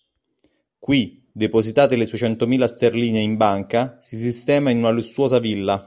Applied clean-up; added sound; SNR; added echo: none; none; none; none.